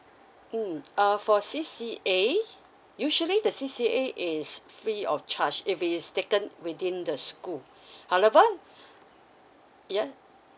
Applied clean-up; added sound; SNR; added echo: none; none; none; none.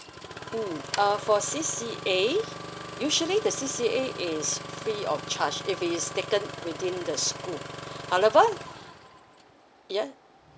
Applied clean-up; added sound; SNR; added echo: none; Engine starting; 11 dB; none.